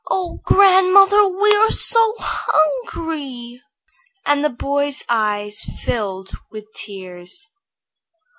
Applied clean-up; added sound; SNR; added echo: none; none; none; none.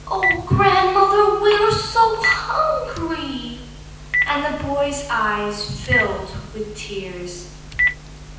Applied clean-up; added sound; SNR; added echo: none; Telephone; 6 dB; reverberation time 0.9 s.